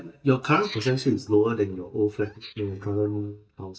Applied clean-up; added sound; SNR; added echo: neural mask model DeepFilterNet 3.